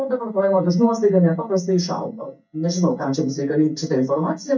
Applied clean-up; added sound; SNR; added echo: neural mask model DeepFilterNet 3.